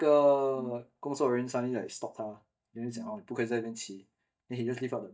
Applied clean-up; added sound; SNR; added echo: neural mask model DeepFilterNet 3.